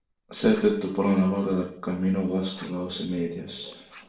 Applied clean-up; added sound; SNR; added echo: neural separator model SepFormer DNS4.